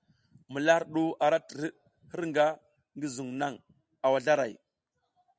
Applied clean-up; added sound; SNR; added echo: none; none; none; none.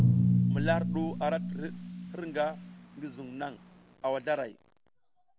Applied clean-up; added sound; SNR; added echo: none; Drum; -4 dB; none.